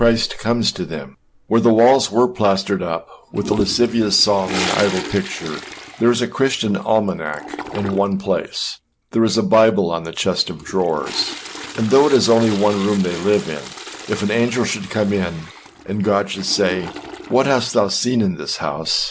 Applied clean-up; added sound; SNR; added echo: none; Toilet flush; 14 dB; none.